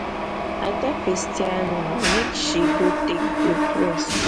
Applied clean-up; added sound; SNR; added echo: none; Mechanisms; -3 dB; none.